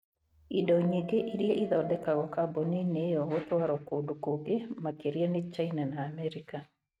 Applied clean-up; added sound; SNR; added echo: neural mask model RNNoise.